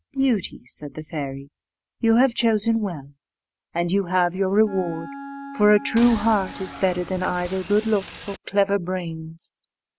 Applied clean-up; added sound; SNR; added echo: none; Wind instrument, woodwind instrument + Boat, Water vehicle; 13 dB; none.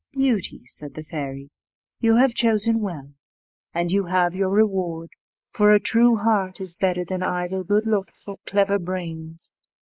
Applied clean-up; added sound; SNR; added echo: neural mask model Resemble Enhance denoiser.